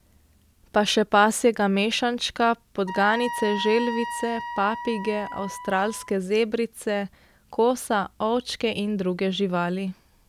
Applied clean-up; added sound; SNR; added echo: none; Wind instrument, woodwind instrument; 9 dB; none.